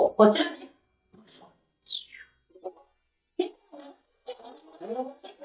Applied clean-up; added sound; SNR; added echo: neural mask model DeepFilterNet 3.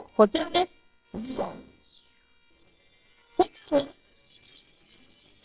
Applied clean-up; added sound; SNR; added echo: neural separator model SepFormer WHAMR!.